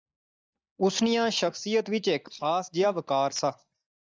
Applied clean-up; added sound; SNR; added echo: neural mask model DeepFilterNet 3.